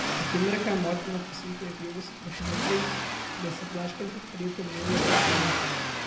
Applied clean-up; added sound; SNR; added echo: none; Accelerating, revving, vroom; -2 dB; reverberation time 0.7 s.